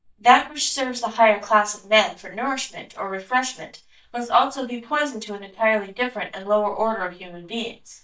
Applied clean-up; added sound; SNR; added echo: neural mask model DeepFilterNet 3.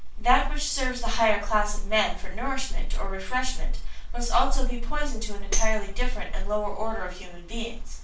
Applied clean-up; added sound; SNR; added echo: neural separator model SepFormer DNS4.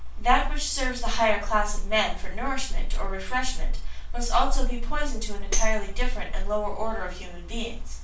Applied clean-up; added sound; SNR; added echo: none; Tambourine; 14 dB; reverberation time 0.3 s.